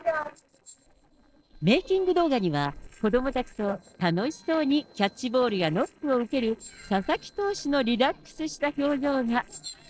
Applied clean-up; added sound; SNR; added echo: neural separator model SepFormer DNS4.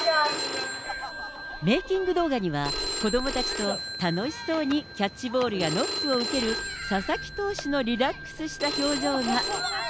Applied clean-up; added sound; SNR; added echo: none; Telephone; 6 dB; none.